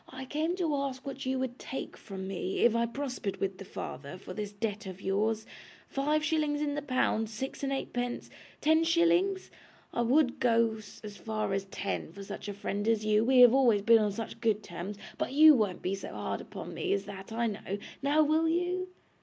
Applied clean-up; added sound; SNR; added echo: none; none; none; none.